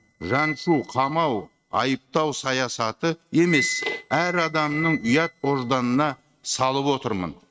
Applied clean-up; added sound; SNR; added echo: neural mask model RNNoise.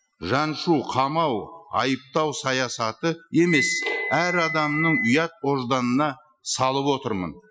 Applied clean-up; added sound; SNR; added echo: classical method Wiener filter.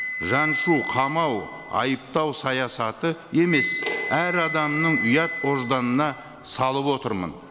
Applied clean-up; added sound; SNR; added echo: none; Wind instrument, woodwind instrument; 7 dB; none.